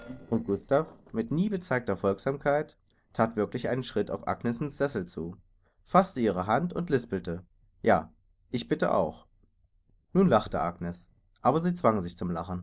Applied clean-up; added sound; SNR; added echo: neural separator model SepFormer DNS4.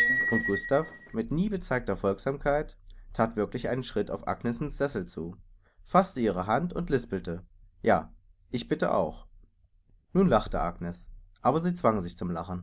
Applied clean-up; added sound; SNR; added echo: none; Bicycle bell; 10 dB; none.